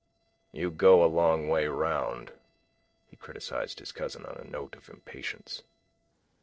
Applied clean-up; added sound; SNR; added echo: neural separator model SepFormer DNS4.